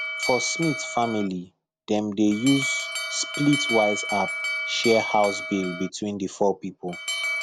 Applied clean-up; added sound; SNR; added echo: none; Alarm; 5 dB; none.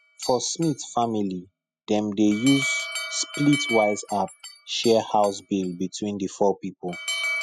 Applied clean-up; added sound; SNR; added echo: classical method spectral subtraction.